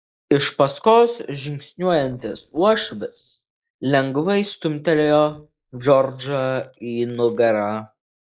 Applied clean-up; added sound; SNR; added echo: neural mask model Resemble Enhance denoiser.